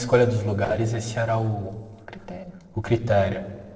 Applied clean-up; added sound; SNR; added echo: neural separator model SepFormer DNS4.